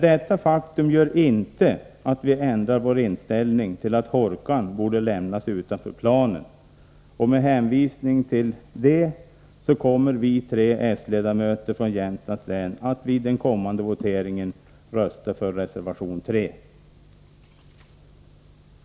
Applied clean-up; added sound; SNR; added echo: none; none; none; none.